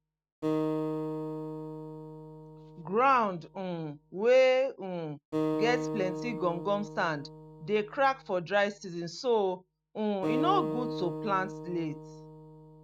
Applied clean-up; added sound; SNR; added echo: none; Acoustic guitar; 6 dB; none.